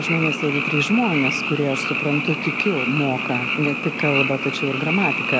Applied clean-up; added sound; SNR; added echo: none; Frog; 1 dB; none.